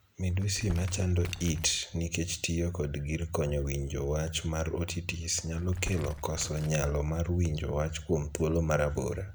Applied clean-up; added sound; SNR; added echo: none; Crumpling, crinkling; 14 dB; none.